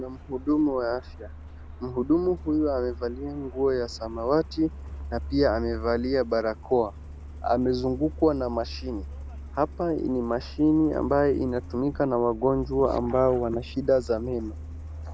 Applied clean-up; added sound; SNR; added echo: none; Truck; 12 dB; none.